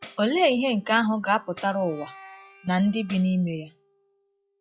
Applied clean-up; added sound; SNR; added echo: classical method log-MMSE.